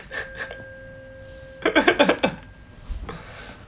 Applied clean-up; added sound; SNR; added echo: none; Alarm; 19 dB; none.